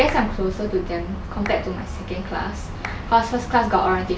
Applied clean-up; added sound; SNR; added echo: none; Clapping; 18 dB; none.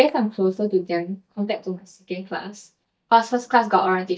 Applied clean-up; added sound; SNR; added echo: neural mask model DeepFilterNet 3.